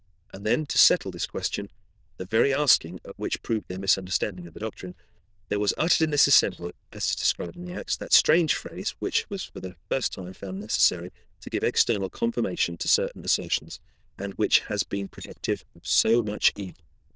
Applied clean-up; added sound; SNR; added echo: neural diffusion model UNIVERSE++.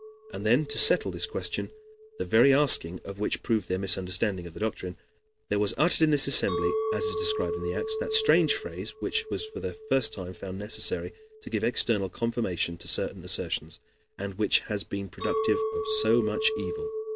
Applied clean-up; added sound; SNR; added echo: none; Chink, clink; 8 dB; none.